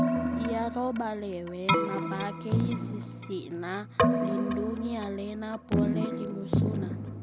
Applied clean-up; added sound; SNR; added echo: none; Keyboard (musical); -5 dB; none.